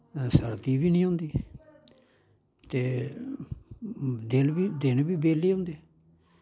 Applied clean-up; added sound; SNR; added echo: none; none; none; none.